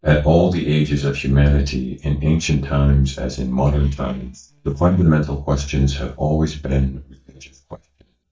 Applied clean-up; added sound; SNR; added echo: neural mask model DeepFilterNet 3.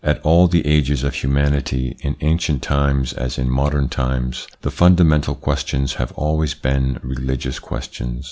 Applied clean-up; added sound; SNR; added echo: none; none; none; none.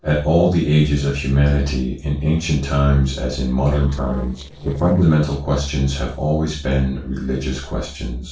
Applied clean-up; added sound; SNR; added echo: neural separator model SepFormer DNS4.